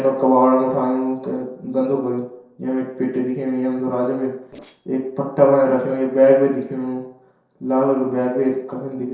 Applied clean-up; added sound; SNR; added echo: neural separator model SepFormer DNS4.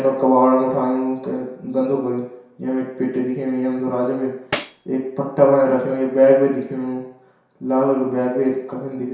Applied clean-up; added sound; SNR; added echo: none; Tambourine; 13 dB; reverberation time 0.7 s.